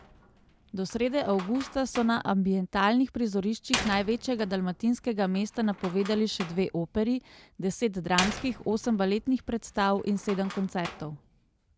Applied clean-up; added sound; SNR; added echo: none; Slam; 13 dB; none.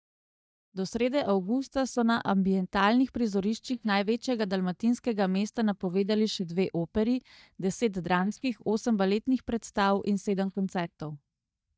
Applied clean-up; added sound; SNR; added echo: neural mask model DeepFilterNet 3.